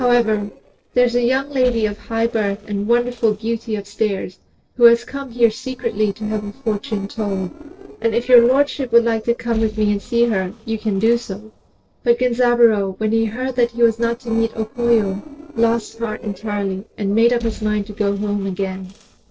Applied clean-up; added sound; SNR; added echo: neural separator model SepFormer DNS4.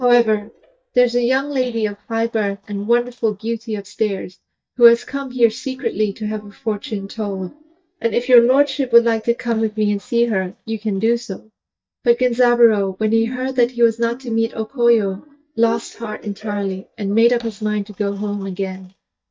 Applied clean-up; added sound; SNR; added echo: neural mask model DeepFilterNet 3.